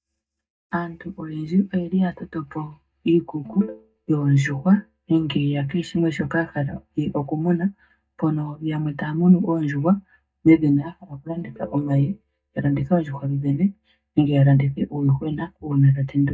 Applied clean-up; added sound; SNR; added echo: neural mask model DeepFilterNet 3.